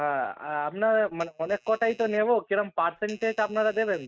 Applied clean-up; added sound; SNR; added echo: neural mask model RNNoise.